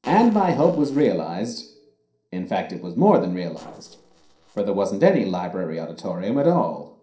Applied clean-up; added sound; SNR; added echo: neural separator model SepFormer DNS4.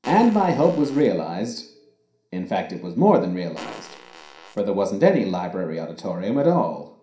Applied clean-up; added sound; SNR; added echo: none; Fart; 18 dB; reverberation time 0.5 s.